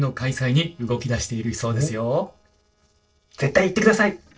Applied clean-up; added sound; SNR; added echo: neural separator model SepFormer DNS4.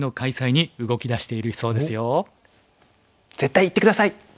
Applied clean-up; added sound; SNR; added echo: none; none; none; none.